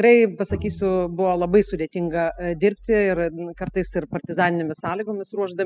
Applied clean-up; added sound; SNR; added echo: classical method spectral subtraction.